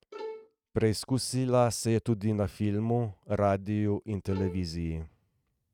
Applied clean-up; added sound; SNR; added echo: neural mask model RNNoise.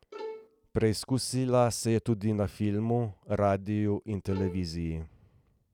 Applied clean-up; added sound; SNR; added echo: none; Bowed string instrument; 14 dB; none.